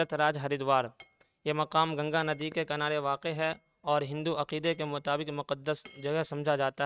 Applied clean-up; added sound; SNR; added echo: neural mask model RNNoise.